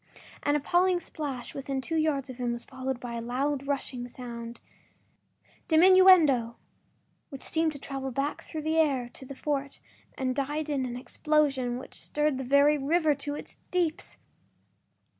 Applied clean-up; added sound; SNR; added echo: none; none; none; none.